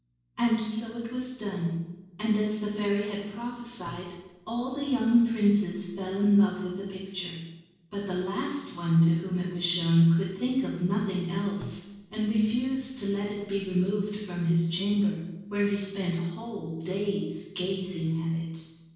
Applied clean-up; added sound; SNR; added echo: neural separator model SepFormer DNS4.